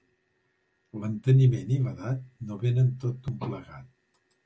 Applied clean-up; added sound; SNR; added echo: none; none; none; none.